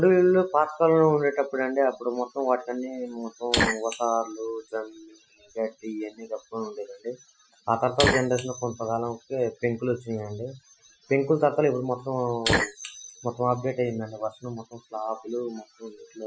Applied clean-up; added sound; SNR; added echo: classical method Wiener filter.